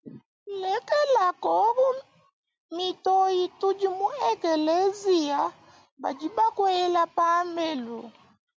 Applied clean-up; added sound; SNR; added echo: none; none; none; none.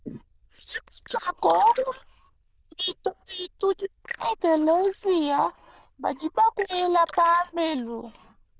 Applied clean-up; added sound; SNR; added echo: neural diffusion model UNIVERSE++.